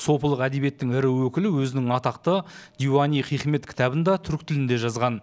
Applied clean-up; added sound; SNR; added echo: none; none; none; none.